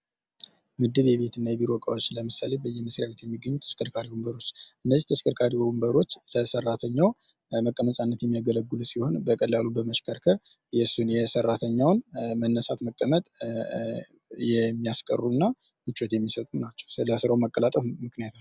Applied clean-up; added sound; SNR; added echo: none; none; none; none.